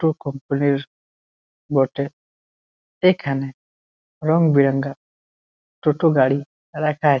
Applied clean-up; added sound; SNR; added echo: none; none; none; none.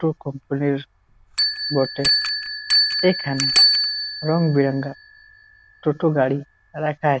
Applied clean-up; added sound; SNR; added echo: none; Bell; 0 dB; none.